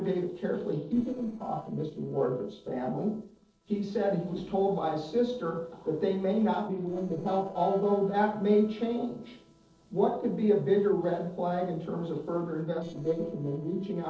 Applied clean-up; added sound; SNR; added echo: neural separator model SepFormer DNS4.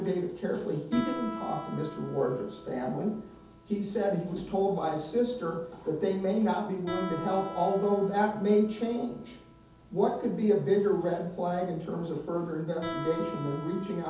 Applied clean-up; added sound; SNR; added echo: none; Guitar; 14 dB; reverberation time 0.5 s.